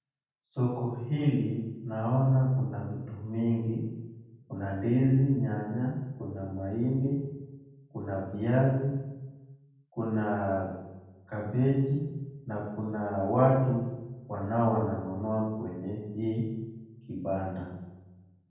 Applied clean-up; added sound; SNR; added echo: none; none; none; reverberation time 1.1 s.